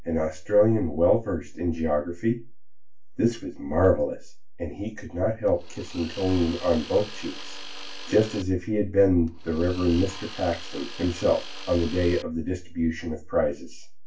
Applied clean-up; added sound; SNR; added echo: none; Tools; 16 dB; reverberation time 0.2 s.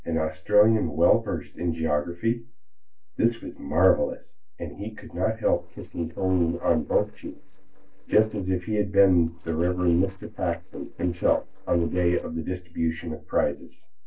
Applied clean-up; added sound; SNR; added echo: neural separator model SepFormer DNS4.